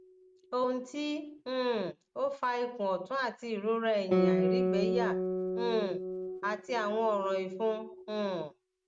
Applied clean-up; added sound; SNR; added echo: neural mask model RNNoise.